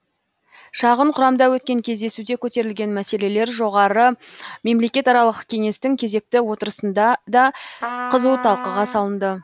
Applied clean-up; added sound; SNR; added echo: none; Trumpet; 11 dB; none.